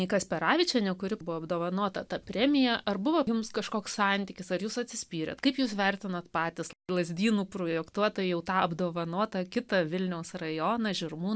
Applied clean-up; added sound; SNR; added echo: none; none; none; none.